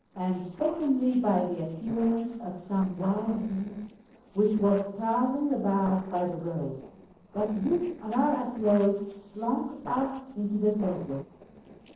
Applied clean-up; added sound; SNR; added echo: neural separator model SepFormer DNS4.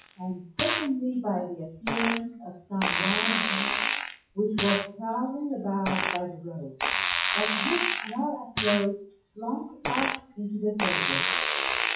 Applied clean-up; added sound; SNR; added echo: classical method WPE with log-MMSE.